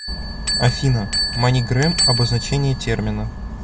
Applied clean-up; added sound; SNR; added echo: none; Bell; 5 dB; none.